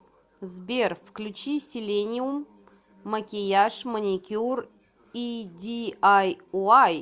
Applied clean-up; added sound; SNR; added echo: none; none; none; none.